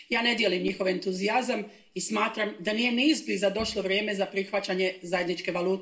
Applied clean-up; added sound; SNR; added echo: none; Bowed string instrument; 20 dB; reverberation time 0.4 s.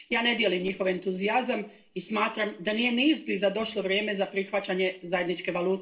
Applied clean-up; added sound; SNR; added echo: neural separator model SepFormer DNS4.